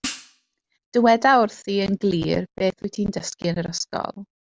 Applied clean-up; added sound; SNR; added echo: none; Hi-hat; 13 dB; none.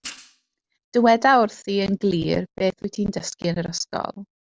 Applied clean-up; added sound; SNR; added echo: neural separator model SepFormer DNS4.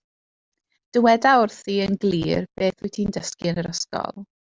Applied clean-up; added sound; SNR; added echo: none; none; none; none.